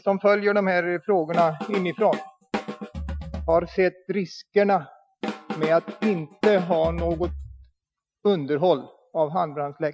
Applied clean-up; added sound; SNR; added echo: classical method Wiener filter.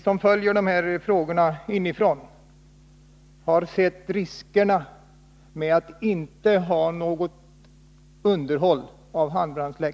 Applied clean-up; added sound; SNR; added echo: none; none; none; none.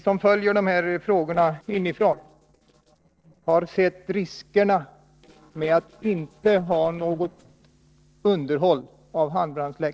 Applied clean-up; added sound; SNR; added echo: neural separator model SepFormer DNS4.